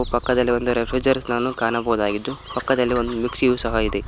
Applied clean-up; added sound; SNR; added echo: none; Purr; 14 dB; none.